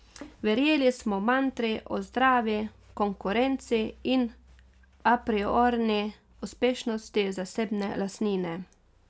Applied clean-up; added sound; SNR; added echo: none; none; none; none.